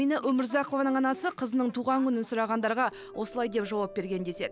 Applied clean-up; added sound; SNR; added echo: none; none; none; none.